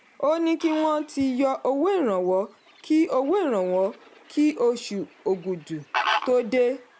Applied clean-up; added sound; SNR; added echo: none; Fowl; 12 dB; none.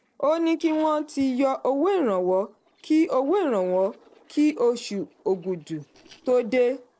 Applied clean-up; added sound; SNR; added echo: neural separator model SepFormer DNS4.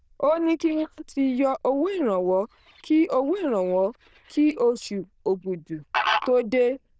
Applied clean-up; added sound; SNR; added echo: neural diffusion model UNIVERSE++.